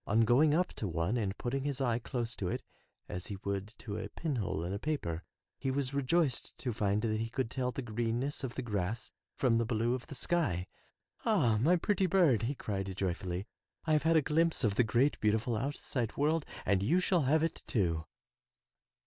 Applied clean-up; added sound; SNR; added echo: none; none; none; none.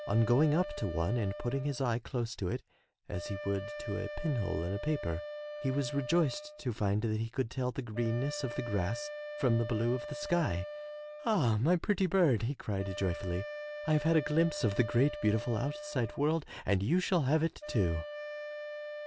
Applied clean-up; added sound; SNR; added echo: none; Wind instrument, woodwind instrument; 11 dB; none.